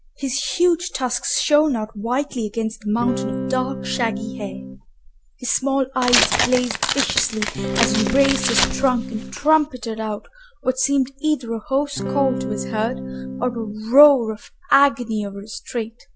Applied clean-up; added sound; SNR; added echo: none; Electric guitar / Strum + Tearing; 3 dB; none.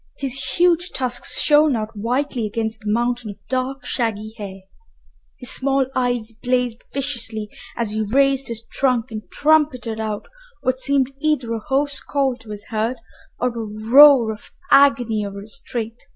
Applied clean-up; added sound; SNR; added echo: none; none; none; none.